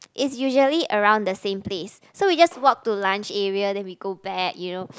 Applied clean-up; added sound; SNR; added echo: none; none; none; none.